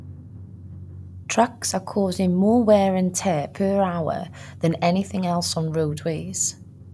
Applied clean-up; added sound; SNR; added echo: none; Drum; 17 dB; none.